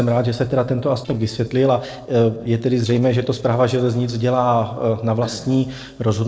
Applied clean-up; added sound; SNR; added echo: neural separator model SepFormer DNS4.